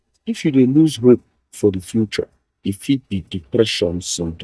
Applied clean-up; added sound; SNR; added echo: neural mask model DeepFilterNet 3.